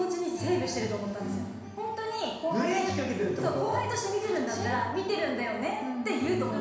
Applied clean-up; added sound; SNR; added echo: none; none; none; reverberation time 1.1 s.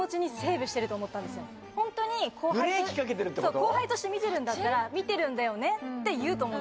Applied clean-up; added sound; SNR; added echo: none; none; none; none.